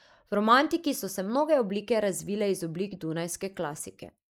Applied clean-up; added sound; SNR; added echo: neural mask model Resemble Enhance denoiser.